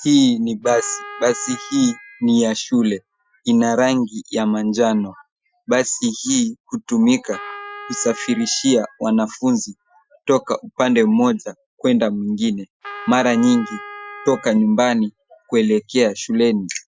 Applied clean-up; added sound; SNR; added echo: classical method Wiener filter.